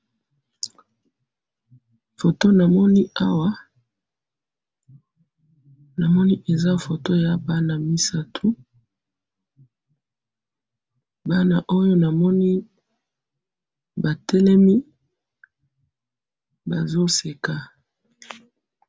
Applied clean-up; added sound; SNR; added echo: none; none; none; none.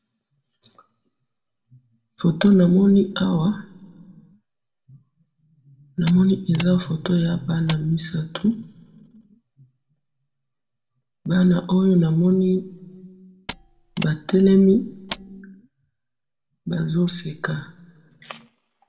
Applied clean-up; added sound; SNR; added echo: none; Mechanisms; 11 dB; reverberation time 1.2 s.